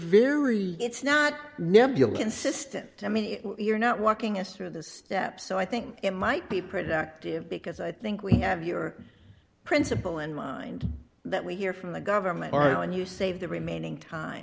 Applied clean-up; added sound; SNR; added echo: none; none; none; none.